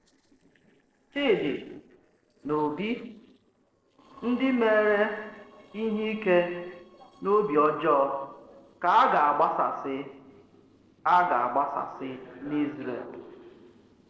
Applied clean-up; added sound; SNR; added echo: neural separator model SepFormer DNS4.